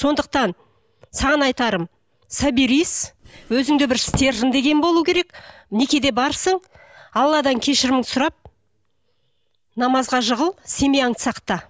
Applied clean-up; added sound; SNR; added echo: none; Drawer open or close; 11 dB; none.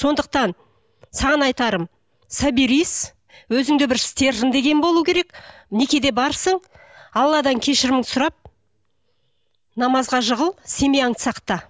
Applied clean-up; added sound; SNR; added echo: none; none; none; none.